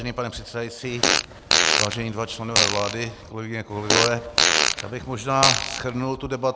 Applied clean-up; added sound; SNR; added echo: none; Fart; -4 dB; none.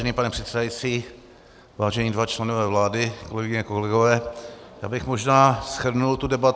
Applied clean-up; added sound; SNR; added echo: none; none; none; none.